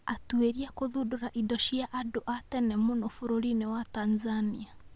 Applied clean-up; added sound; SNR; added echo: none; none; none; none.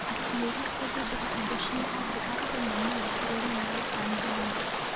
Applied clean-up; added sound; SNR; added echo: none; Stream / Ocean; -5 dB; none.